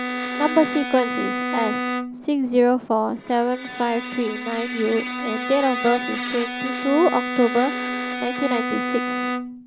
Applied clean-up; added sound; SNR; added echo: none; Bowed string instrument; 5 dB; none.